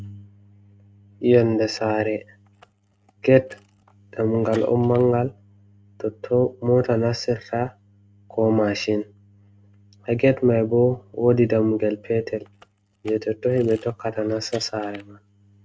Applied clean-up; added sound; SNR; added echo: neural mask model RNNoise.